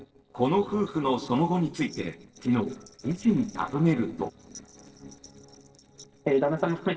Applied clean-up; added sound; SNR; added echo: neural separator model SepFormer DNS4.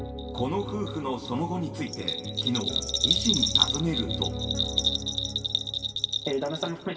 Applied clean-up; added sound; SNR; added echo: none; Bell; -1 dB; reverberation time 2.1 s.